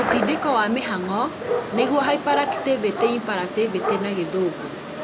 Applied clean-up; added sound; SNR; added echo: none; Gunshot, gunfire; 4 dB; none.